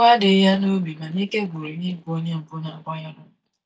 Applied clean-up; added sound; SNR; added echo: neural mask model DeepFilterNet 3.